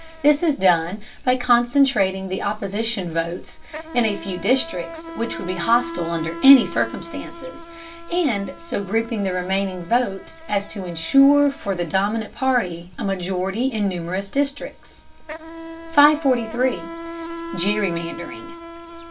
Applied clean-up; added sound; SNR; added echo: none; Insect; 14 dB; reverberation time 0.2 s.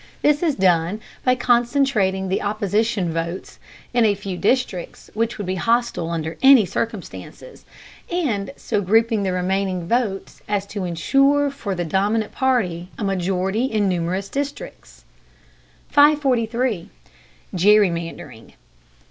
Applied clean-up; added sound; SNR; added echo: none; none; none; none.